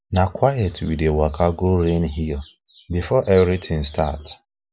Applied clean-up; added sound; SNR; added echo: none; none; none; none.